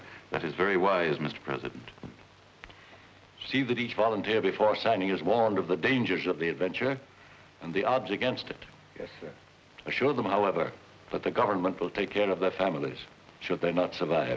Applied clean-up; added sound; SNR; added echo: none; none; none; none.